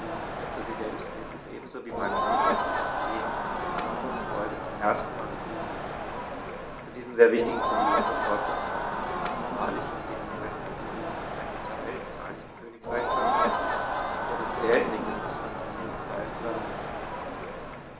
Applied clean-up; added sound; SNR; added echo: none; Crowd; -2 dB; none.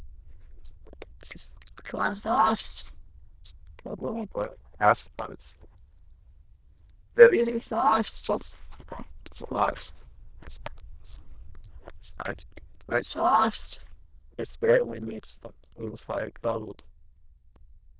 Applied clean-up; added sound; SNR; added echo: neural diffusion model UNIVERSE++.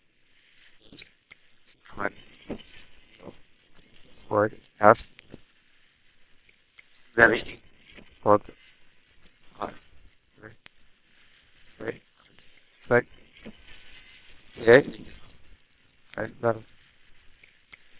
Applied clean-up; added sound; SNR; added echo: neural separator model SepFormer WHAM!.